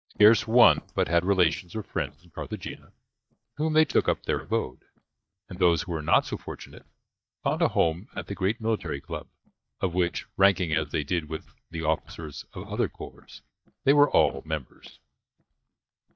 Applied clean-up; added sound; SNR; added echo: neural mask model DeepFilterNet 3.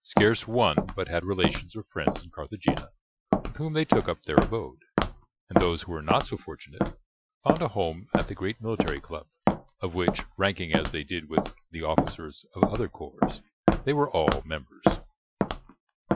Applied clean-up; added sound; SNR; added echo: classical method Wiener filter.